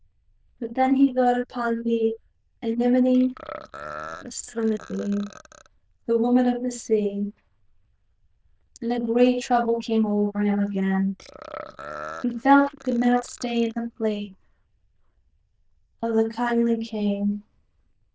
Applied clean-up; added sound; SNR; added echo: neural diffusion model UNIVERSE++.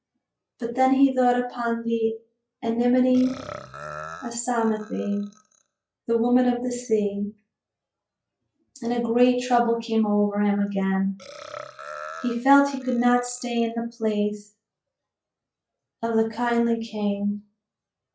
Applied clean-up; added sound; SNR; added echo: classical method log-MMSE.